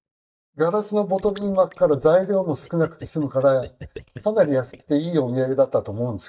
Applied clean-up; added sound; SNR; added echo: neural mask model DeepFilterNet 3.